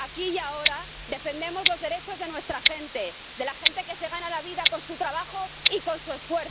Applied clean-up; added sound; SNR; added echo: none; Tick-tock; -1 dB; none.